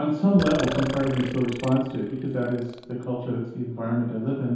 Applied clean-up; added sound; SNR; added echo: none; Burping, eructation; 11 dB; reverberation time 0.8 s.